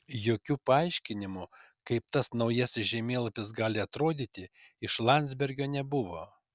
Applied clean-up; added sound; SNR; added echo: none; none; none; none.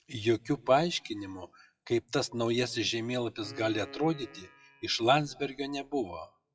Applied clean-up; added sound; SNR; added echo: classical method WPE with log-MMSE.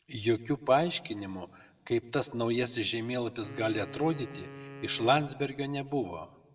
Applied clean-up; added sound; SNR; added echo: none; Wind instrument, woodwind instrument; 16 dB; reverberation time 0.6 s.